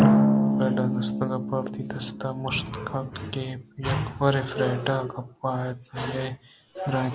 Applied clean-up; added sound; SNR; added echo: none; Drum; -1 dB; none.